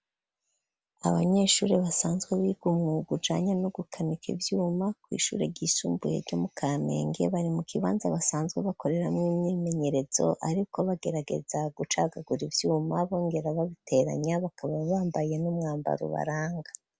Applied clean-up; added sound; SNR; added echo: none; none; none; none.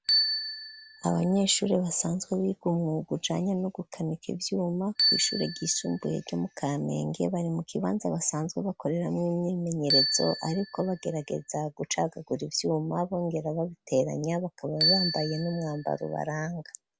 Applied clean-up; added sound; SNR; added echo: none; Bicycle bell; 6 dB; none.